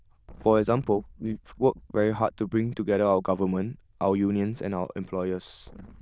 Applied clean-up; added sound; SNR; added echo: neural diffusion model UNIVERSE++.